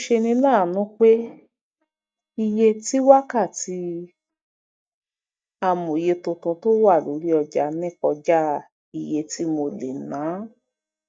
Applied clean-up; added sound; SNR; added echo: neural mask model DeepFilterNet 3.